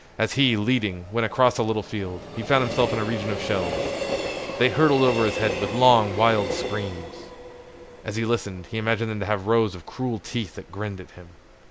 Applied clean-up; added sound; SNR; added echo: none; Train; 8 dB; none.